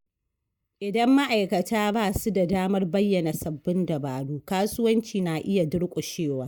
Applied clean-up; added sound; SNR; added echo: neural mask model Resemble Enhance denoiser.